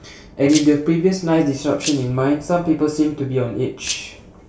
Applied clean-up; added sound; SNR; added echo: none; Rattle (instrument); 12 dB; reverberation time 0.3 s.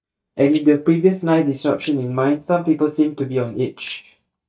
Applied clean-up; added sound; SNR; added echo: neural mask model DeepFilterNet 3.